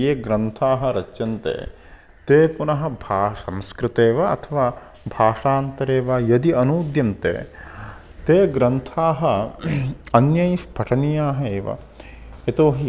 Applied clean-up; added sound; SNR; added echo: none; none; none; none.